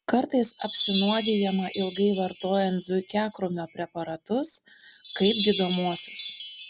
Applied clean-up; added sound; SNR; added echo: none; Wind chime; -5 dB; none.